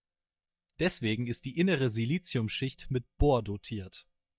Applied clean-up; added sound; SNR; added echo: neural mask model DeepFilterNet 3.